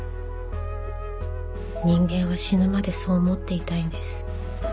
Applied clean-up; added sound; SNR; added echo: none; none; none; none.